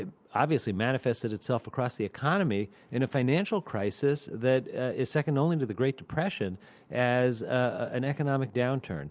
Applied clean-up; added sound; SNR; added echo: none; none; none; none.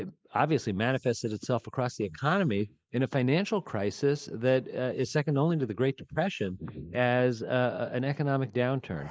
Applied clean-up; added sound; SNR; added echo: neural mask model Resemble Enhance denoiser.